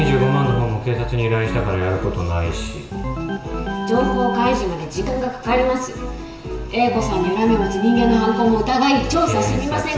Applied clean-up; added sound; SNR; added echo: none; Organ; 9 dB; reverberation time 0.9 s.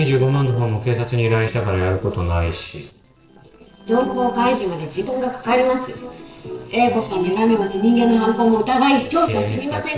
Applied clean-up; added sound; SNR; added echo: neural separator model SepFormer DNS4.